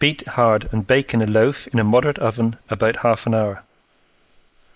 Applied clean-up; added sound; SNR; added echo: neural mask model Resemble Enhance denoiser.